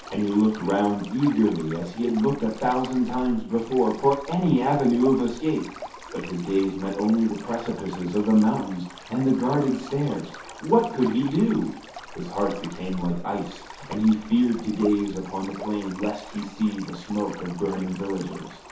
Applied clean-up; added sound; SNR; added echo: none; Stream; 16 dB; reverberation time 0.5 s.